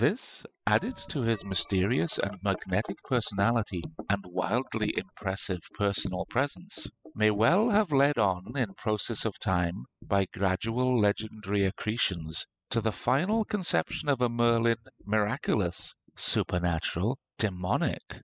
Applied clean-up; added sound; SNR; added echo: classical method spectral subtraction.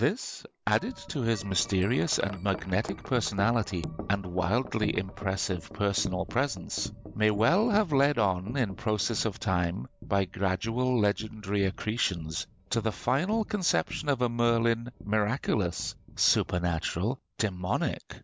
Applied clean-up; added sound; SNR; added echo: none; Wind chime; 15 dB; none.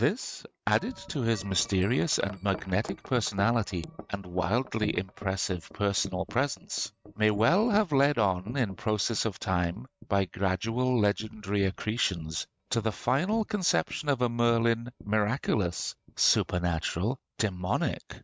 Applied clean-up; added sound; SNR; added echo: neural mask model RNNoise.